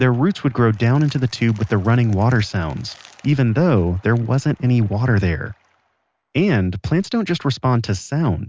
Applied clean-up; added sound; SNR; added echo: none; none; none; none.